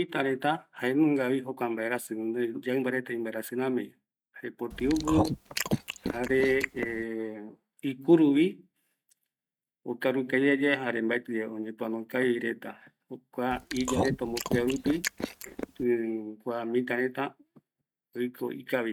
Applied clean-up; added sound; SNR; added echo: neural mask model RNNoise.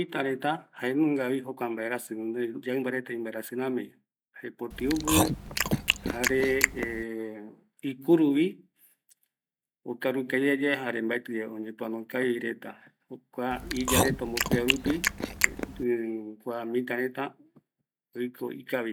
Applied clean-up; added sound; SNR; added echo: none; Chewing, mastication; -1 dB; none.